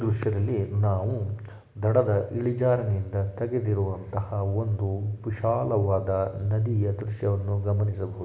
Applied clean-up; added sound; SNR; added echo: none; none; none; none.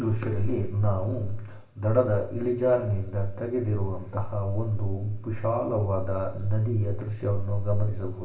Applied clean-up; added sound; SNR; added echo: none; none; none; reverberation time 0.3 s.